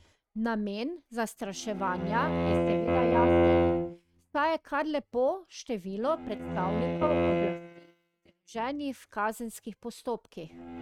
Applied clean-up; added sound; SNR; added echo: neural mask model RNNoise.